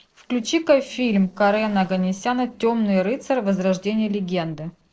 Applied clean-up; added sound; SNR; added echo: neural separator model SepFormer DNS4.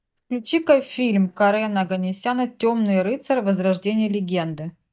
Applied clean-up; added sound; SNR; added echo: neural mask model DeepFilterNet 3.